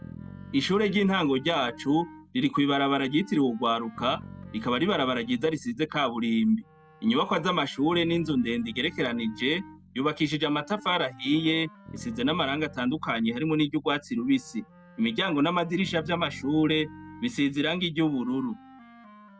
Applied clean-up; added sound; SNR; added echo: none; Bass guitar + Wind instrument, woodwind instrument; 19 dB; none.